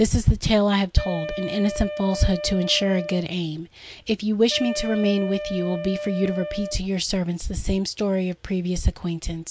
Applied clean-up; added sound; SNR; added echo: none; Wind instrument, woodwind instrument; 9 dB; none.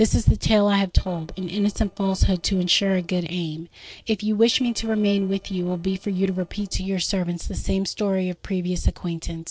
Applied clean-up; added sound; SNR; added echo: neural separator model SepFormer DNS4.